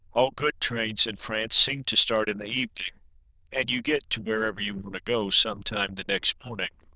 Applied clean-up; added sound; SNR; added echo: neural diffusion model UNIVERSE++.